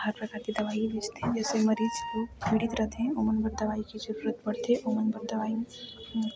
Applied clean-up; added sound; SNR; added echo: none; Wind instrument, woodwind instrument; 10 dB; none.